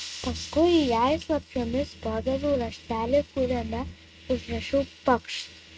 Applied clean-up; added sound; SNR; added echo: neural mask model RNNoise.